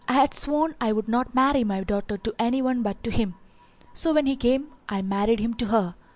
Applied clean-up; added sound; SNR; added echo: none; none; none; none.